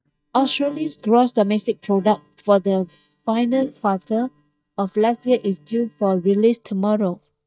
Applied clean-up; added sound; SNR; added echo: neural mask model DeepFilterNet 3.